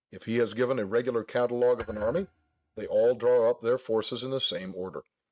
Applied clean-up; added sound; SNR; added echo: neural mask model RNNoise.